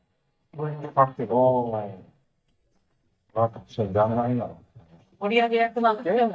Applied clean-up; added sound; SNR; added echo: neural mask model DeepFilterNet 3.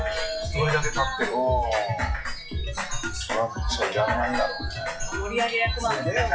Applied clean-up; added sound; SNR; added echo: classical method WPE with log-MMSE.